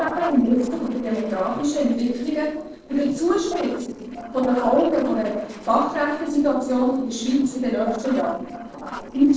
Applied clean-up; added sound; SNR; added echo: neural separator model SepFormer DNS4.